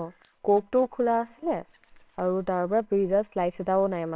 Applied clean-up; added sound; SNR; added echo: neural separator model SepFormer WHAMR!.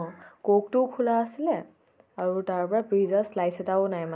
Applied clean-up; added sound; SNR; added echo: none; none; none; none.